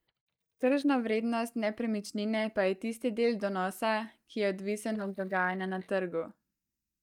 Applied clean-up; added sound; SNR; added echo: neural mask model DeepFilterNet 3.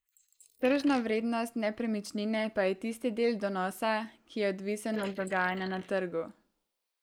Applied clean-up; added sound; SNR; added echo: neural mask model Resemble Enhance denoiser.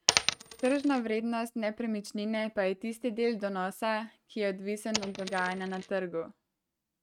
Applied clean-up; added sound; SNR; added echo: neural mask model RNNoise.